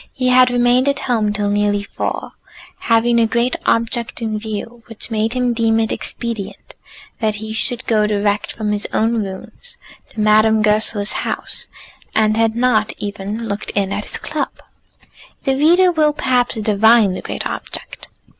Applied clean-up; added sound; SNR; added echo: none; none; none; none.